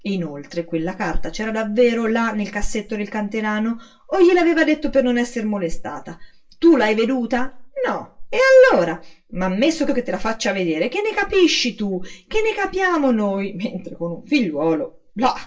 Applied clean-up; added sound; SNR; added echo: none; none; none; reverberation time 0.2 s.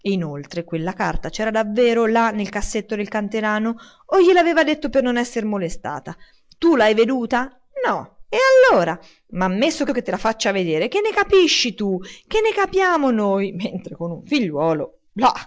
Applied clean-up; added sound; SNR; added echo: none; none; none; none.